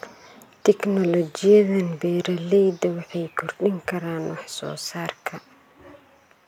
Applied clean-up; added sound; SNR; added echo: none; none; none; none.